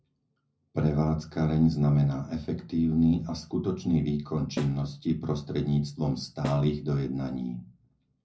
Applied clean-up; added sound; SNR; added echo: none; Snare drum; 14 dB; reverberation time 0.4 s.